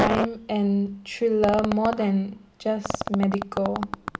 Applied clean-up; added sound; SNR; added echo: none; Fart; 6 dB; none.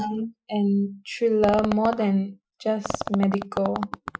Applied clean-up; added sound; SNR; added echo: classical method Wiener filter.